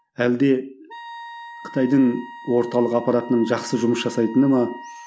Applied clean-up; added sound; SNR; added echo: none; Wind instrument, woodwind instrument; 18 dB; none.